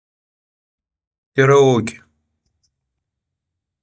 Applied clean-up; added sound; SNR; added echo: neural mask model DeepFilterNet 3.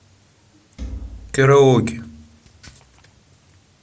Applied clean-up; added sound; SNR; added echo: none; Thump, thud; 13 dB; none.